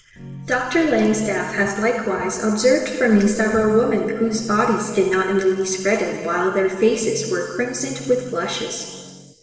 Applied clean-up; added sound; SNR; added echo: none; Guitar; 19 dB; reverberation time 1.6 s.